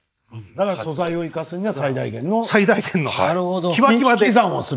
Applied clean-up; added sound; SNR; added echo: neural mask model Resemble Enhance denoiser.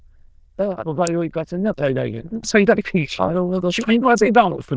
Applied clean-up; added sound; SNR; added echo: neural diffusion model UNIVERSE++.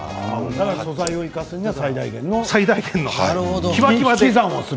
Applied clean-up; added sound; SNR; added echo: none; Raindrop; 17 dB; none.